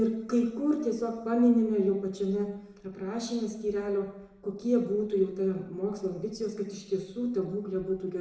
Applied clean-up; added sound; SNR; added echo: none; none; none; reverberation time 0.8 s.